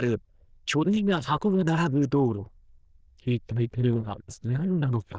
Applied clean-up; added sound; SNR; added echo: neural diffusion model UNIVERSE++.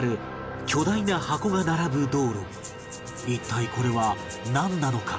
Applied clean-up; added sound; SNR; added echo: none; Rattle (instrument); 19 dB; none.